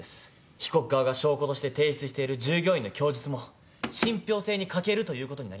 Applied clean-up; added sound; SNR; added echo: none; none; none; none.